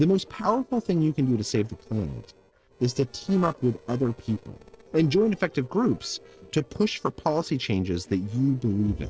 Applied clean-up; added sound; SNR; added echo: neural separator model SepFormer DNS4.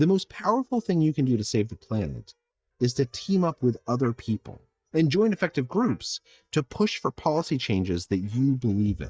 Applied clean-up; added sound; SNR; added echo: neural mask model DeepFilterNet 3.